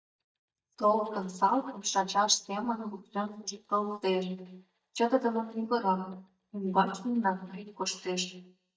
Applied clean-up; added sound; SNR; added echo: neural mask model DeepFilterNet 3.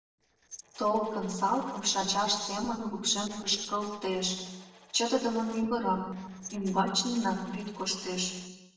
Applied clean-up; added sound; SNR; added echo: neural separator model SepFormer DNS4.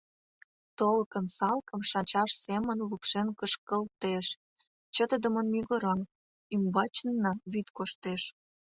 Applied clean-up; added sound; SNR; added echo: none; none; none; none.